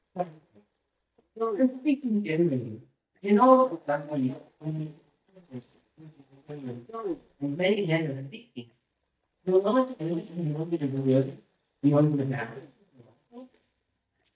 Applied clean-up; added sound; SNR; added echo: neural mask model DeepFilterNet 3.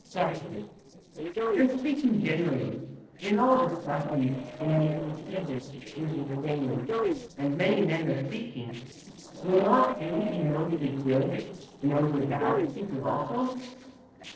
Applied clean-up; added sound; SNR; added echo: neural separator model SepFormer DNS4.